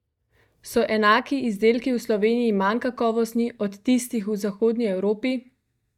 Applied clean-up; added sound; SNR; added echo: neural mask model DeepFilterNet 3.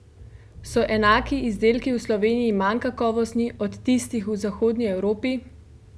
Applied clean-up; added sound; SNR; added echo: none; Engine / Car; 18 dB; none.